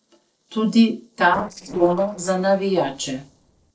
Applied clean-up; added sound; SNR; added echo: neural separator model SepFormer DNS4.